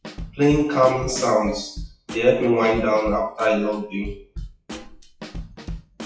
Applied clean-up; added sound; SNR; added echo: classical method WPE with log-MMSE.